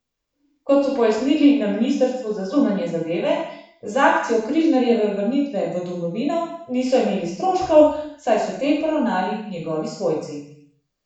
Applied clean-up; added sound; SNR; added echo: none; none; none; reverberation time 0.7 s.